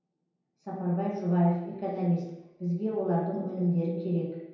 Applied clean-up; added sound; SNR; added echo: none; none; none; reverberation time 0.9 s.